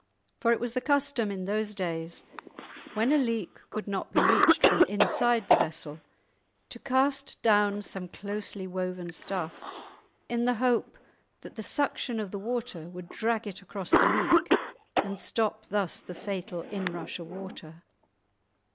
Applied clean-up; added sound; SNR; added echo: none; Cough; 1 dB; none.